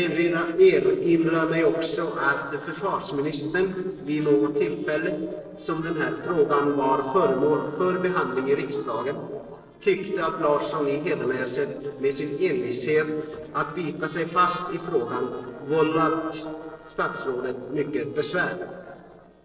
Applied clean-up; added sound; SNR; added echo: neural separator model SepFormer DNS4.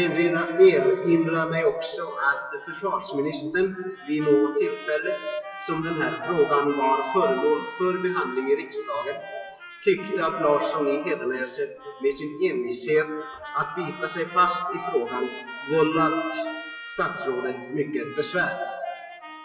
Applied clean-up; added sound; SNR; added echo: classical method WPE with log-MMSE.